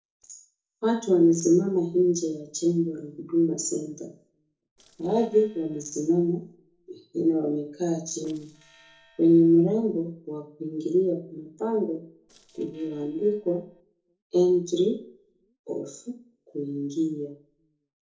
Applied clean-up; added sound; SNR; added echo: neural separator model SepFormer DNS4.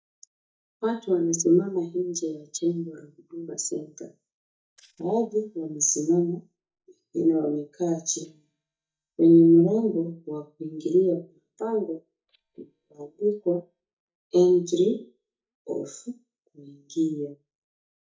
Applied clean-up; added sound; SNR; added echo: neural mask model DeepFilterNet 3.